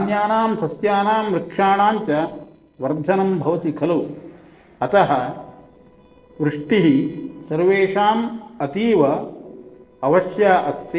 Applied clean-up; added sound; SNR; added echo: neural separator model SepFormer DNS4.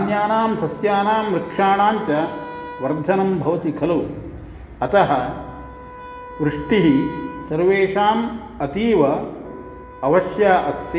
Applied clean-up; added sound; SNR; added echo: none; Wind instrument, woodwind instrument; 18 dB; reverberation time 0.8 s.